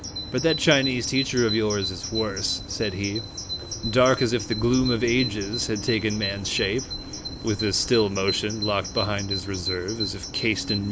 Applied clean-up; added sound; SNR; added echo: none; Bird vocalization, bird call, bird song; 7 dB; none.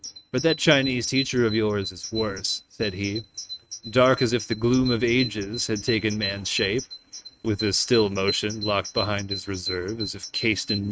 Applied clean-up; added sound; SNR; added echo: neural mask model RNNoise.